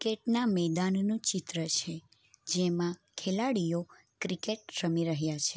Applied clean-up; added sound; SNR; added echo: none; none; none; none.